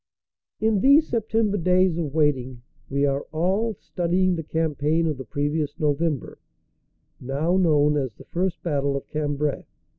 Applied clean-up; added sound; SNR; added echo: none; none; none; none.